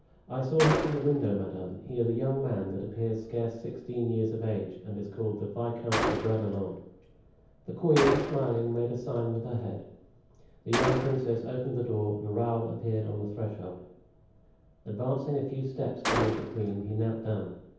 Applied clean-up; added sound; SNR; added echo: none; Gunshot, gunfire; 7 dB; reverberation time 0.9 s.